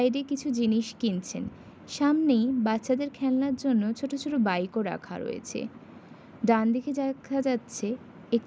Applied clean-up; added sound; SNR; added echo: none; none; none; none.